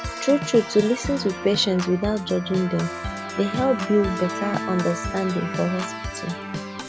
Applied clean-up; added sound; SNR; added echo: none; Bowed string instrument + Organ; 7 dB; none.